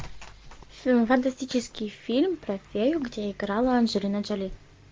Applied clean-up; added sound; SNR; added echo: none; none; none; none.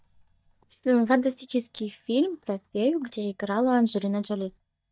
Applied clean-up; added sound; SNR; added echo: neural mask model DeepFilterNet 3.